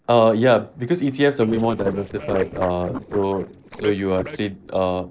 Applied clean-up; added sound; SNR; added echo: neural separator model SepFormer DNS4.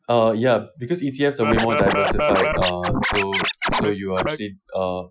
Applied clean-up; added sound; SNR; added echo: classical method Wiener filter.